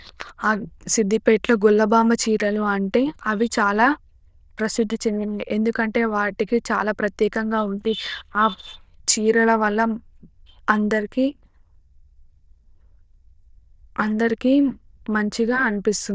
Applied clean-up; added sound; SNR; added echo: neural diffusion model UNIVERSE++.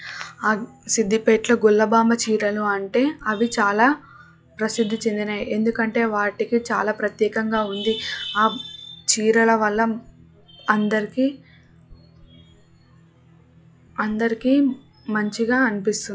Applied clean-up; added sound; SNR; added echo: classical method log-MMSE.